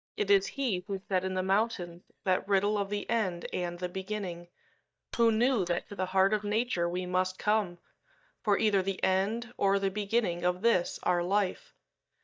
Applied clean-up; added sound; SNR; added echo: neural mask model DeepFilterNet 3.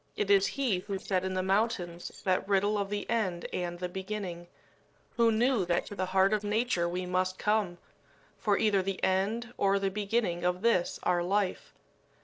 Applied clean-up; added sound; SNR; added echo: neural separator model SepFormer DNS4.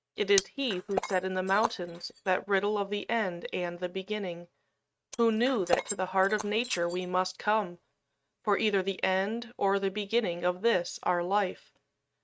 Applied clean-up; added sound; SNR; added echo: neural mask model RNNoise.